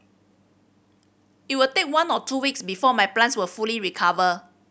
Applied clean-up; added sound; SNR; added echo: none; none; none; none.